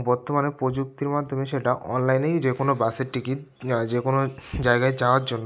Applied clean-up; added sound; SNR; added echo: none; none; none; none.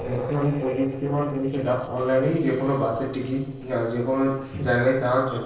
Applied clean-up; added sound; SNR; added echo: neural separator model SepFormer DNS4.